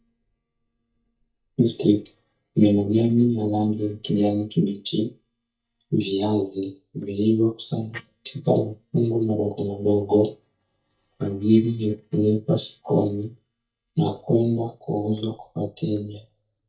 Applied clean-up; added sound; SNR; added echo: neural mask model DeepFilterNet 3.